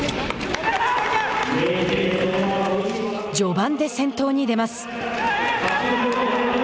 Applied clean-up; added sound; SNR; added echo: none; none; none; none.